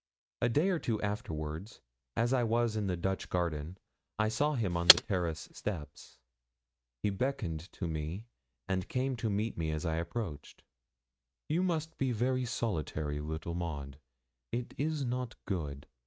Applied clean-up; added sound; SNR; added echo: neural mask model RNNoise.